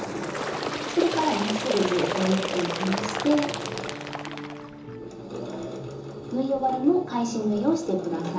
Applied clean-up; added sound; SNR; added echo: none; Bird; 6 dB; reverberation time 0.6 s.